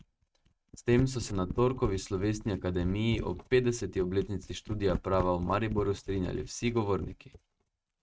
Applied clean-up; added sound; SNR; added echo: neural mask model RNNoise.